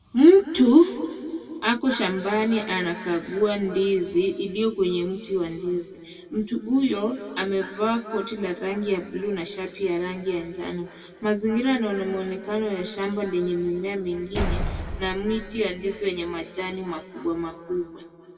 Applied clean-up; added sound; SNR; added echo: none; Slam; 6 dB; reverberation time 2.6 s.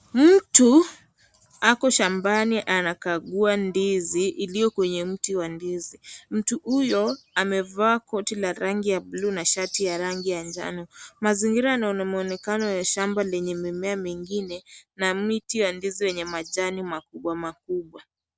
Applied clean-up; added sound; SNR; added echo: none; none; none; none.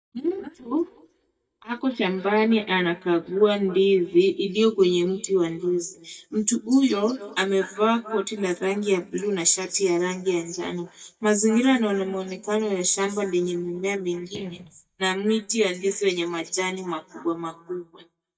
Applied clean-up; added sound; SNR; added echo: neural mask model DeepFilterNet 3.